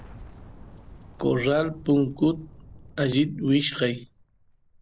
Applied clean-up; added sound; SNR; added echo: none; Boom; 20 dB; none.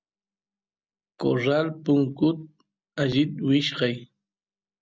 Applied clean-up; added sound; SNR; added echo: none; none; none; none.